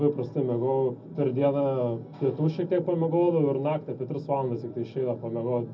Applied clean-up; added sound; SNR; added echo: none; none; none; reverberation time 0.4 s.